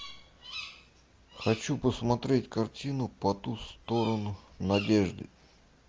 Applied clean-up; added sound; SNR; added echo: none; Bird vocalization, bird call, bird song; 16 dB; none.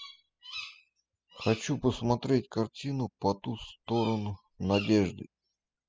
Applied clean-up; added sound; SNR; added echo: classical method spectral subtraction.